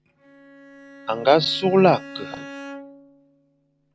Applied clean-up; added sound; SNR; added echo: none; Bowed string instrument; 17 dB; none.